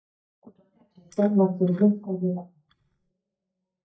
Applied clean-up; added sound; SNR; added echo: neural mask model DeepFilterNet 3.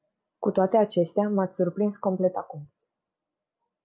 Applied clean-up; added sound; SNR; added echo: none; none; none; none.